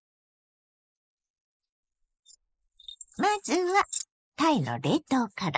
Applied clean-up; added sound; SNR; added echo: neural mask model Resemble Enhance denoiser.